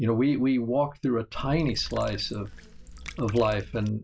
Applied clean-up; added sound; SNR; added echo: none; Water / Liquid; 13 dB; none.